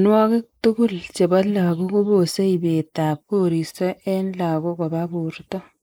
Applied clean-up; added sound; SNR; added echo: neural mask model Resemble Enhance denoiser.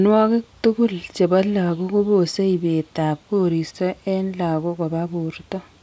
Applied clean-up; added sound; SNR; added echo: none; none; none; none.